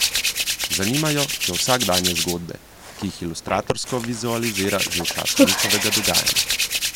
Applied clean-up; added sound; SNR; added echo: none; Hands; -3 dB; none.